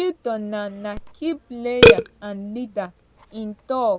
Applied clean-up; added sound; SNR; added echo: none; Burping, eructation; -5 dB; none.